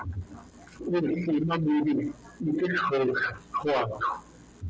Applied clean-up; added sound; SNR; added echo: none; none; none; none.